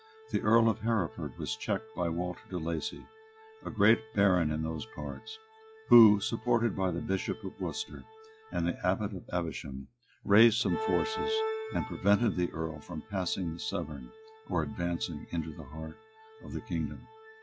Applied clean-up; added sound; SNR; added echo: classical method log-MMSE.